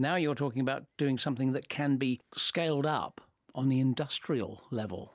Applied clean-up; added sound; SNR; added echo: none; none; none; none.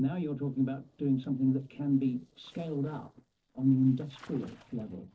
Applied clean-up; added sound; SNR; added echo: neural separator model SepFormer DNS4.